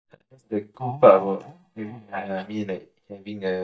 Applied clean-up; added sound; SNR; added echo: neural mask model DeepFilterNet 3.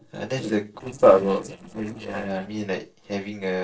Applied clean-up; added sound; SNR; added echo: neural separator model SepFormer DNS4.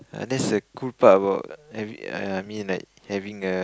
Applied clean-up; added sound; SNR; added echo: none; none; none; none.